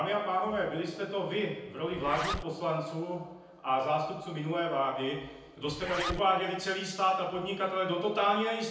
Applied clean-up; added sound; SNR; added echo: none; Zipper (clothing); 11 dB; reverberation time 0.9 s.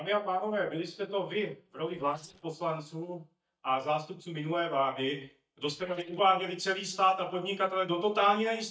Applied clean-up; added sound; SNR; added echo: neural mask model DeepFilterNet 3.